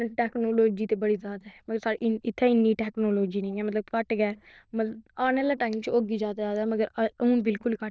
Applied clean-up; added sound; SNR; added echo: neural diffusion model UNIVERSE++.